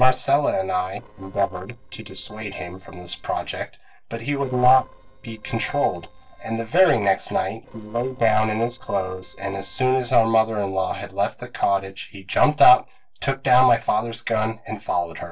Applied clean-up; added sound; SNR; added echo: neural separator model SepFormer DNS4.